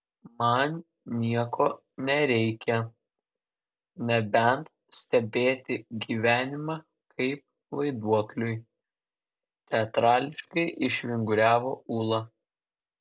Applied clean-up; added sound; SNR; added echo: none; none; none; none.